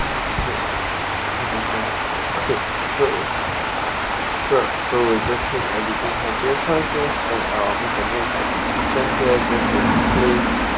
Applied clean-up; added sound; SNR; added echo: none; Water; -4 dB; none.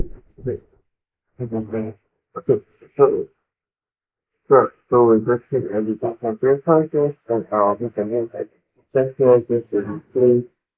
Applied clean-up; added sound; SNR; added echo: neural mask model Resemble Enhance denoiser.